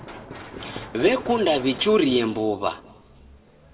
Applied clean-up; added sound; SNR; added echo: none; Run; 16 dB; reverberation time 0.7 s.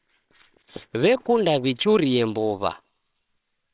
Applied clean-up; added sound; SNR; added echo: neural separator model SepFormer WHAMR!.